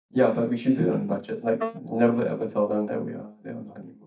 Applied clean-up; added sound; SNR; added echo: neural mask model DeepFilterNet 3.